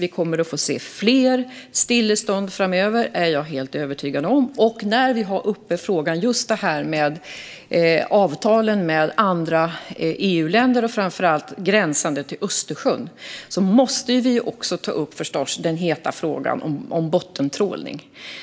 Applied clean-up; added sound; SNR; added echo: neural mask model Resemble Enhance denoiser.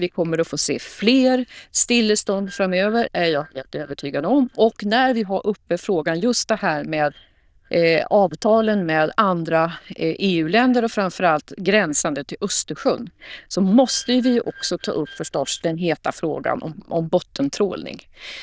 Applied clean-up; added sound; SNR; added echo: neural diffusion model UNIVERSE++.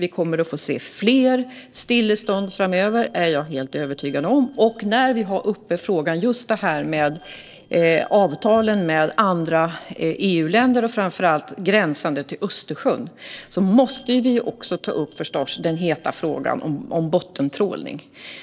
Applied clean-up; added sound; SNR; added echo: neural separator model SepFormer DNS4.